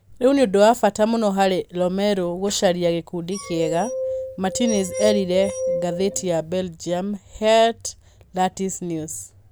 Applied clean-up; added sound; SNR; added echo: none; Glass; 6 dB; none.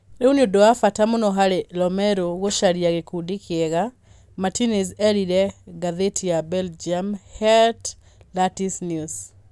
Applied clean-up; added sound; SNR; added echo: none; none; none; none.